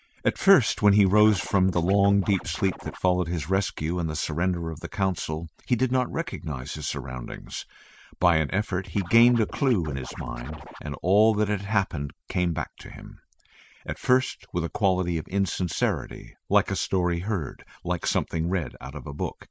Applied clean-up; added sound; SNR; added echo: neural mask model Resemble Enhance denoiser.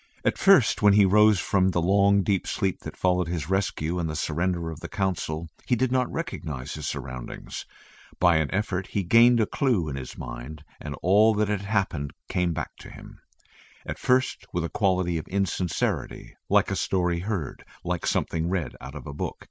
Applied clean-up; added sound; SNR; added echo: none; none; none; none.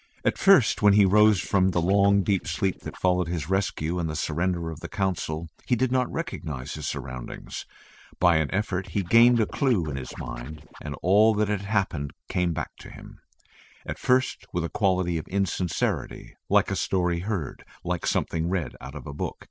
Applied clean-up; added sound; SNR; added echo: neural separator model SepFormer DNS4.